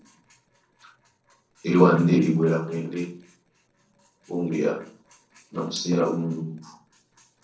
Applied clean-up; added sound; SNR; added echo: neural separator model SepFormer DNS4.